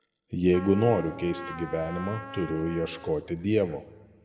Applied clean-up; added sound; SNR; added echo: none; Trumpet; 14 dB; reverberation time 1.3 s.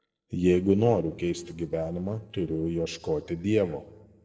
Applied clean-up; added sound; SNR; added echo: neural separator model SepFormer DNS4.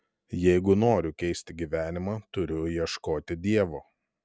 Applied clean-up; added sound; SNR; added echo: none; none; none; none.